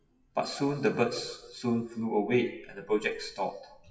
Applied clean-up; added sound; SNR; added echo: classical method WPE with log-MMSE.